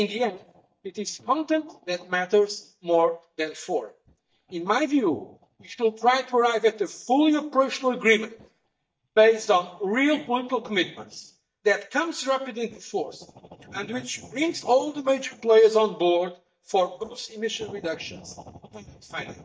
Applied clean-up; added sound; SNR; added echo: neural mask model DeepFilterNet 3.